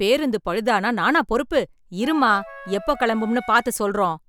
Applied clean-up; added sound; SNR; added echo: none; Wind instrument, woodwind instrument; 17 dB; none.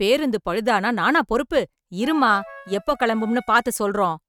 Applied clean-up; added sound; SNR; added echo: neural mask model RNNoise.